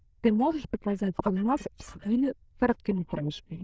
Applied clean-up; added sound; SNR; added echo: neural diffusion model UNIVERSE++.